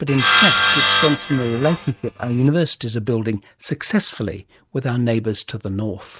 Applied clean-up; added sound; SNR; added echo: neural mask model RNNoise.